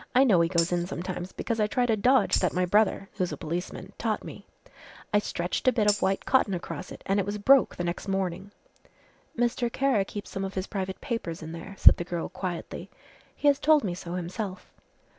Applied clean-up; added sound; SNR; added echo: none; Tambourine; 12 dB; none.